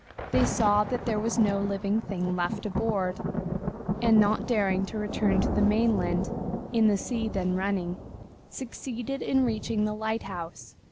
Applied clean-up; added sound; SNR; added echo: none; Thunder; 5 dB; none.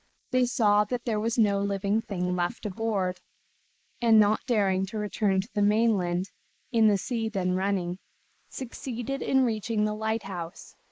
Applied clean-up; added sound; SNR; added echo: neural mask model Resemble Enhance denoiser.